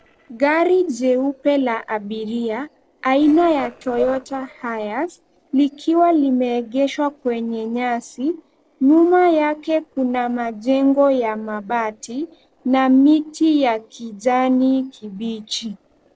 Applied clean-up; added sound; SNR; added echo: neural separator model SepFormer DNS4.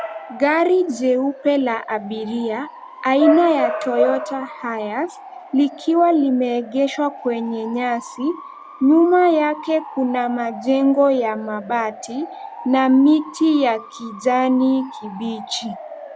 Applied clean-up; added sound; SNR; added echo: none; Bark / Motor vehicle (road) / Siren; 12 dB; none.